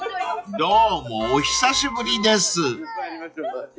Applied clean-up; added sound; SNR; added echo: classical method log-MMSE.